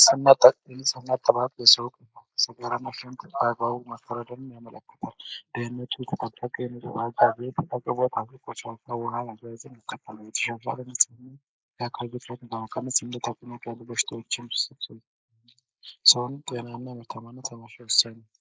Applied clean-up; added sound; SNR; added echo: neural mask model Resemble Enhance denoiser.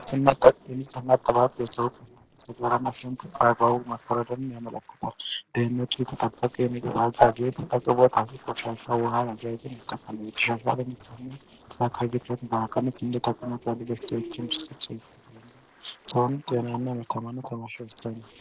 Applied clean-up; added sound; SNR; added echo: neural separator model SepFormer DNS4.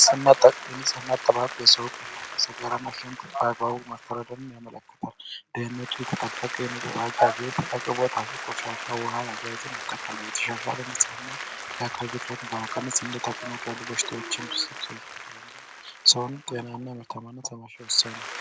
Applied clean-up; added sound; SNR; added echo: none; Applause; 11 dB; none.